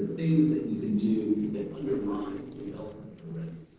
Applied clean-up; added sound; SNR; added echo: neural separator model SepFormer DNS4.